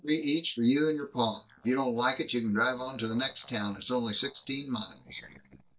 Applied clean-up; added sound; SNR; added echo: neural mask model DeepFilterNet 3.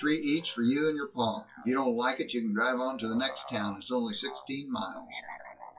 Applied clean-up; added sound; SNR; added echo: classical method WPE with log-MMSE.